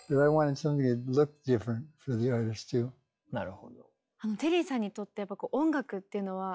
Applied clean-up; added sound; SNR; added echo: classical method log-MMSE.